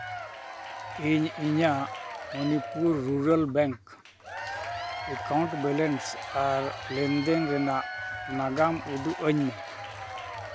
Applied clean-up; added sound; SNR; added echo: none; Applause / Crowd / Cheering; 9 dB; none.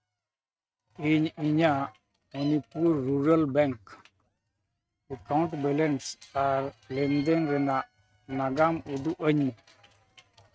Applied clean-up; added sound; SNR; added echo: neural mask model RNNoise.